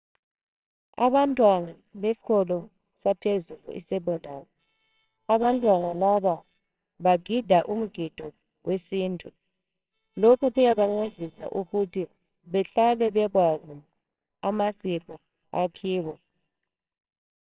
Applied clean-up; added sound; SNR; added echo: neural separator model SepFormer WHAMR!.